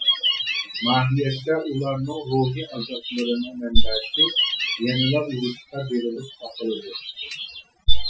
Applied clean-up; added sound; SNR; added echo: classical method Wiener filter.